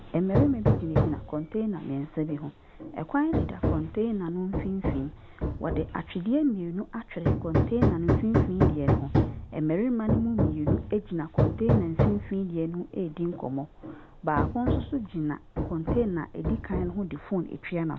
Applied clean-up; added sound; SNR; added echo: none; Hammer; -1 dB; none.